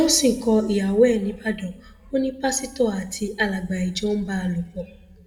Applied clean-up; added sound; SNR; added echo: none; none; none; reverberation time 0.8 s.